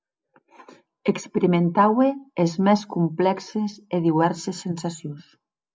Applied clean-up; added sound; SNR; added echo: none; none; none; none.